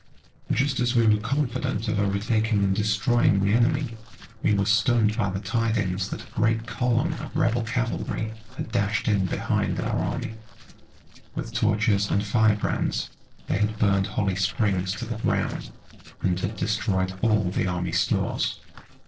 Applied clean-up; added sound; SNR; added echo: neural separator model SepFormer DNS4.